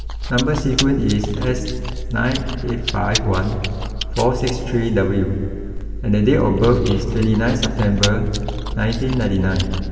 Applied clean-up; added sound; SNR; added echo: none; Chewing, mastication; 7 dB; reverberation time 2.7 s.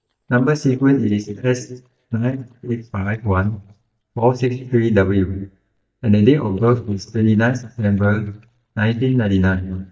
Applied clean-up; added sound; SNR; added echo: neural mask model DeepFilterNet 3.